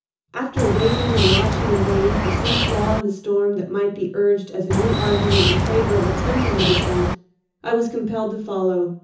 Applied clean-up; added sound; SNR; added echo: none; Bird; -2 dB; reverberation time 0.6 s.